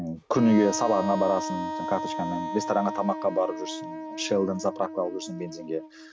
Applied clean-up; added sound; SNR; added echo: none; Wind instrument, woodwind instrument; 7 dB; none.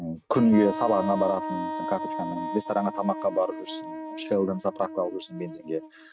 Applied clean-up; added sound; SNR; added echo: neural mask model RNNoise.